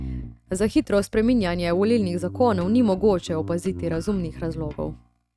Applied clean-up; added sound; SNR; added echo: neural mask model RNNoise.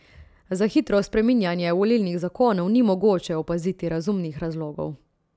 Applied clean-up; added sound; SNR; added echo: none; none; none; none.